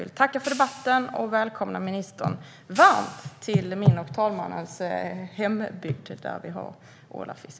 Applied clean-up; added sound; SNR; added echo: none; Hi-hat; 19 dB; none.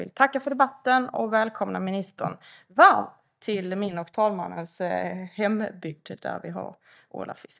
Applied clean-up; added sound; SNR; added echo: neural mask model DeepFilterNet 3.